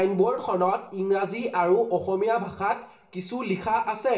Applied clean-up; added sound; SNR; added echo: none; none; none; reverberation time 0.6 s.